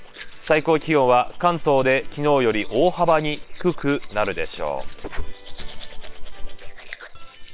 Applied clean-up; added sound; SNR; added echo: neural separator model SepFormer WHAM!.